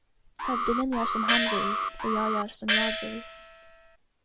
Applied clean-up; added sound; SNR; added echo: none; Alarm + Gong; -4 dB; none.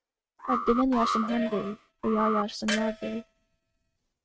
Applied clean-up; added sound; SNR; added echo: neural mask model RNNoise.